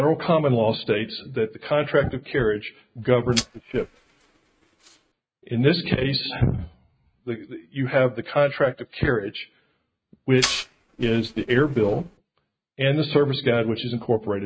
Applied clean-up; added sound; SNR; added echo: neural mask model RNNoise.